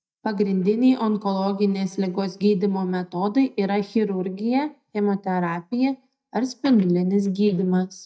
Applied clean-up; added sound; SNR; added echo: neural mask model DeepFilterNet 3.